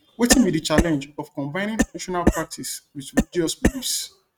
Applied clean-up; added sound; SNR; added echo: neural mask model RNNoise.